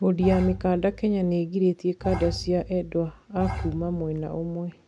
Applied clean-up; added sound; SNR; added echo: none; Bowed string instrument; 9 dB; none.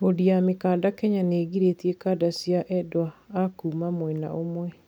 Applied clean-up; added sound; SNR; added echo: none; none; none; none.